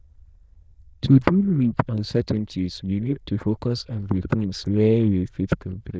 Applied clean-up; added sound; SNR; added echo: neural diffusion model UNIVERSE++.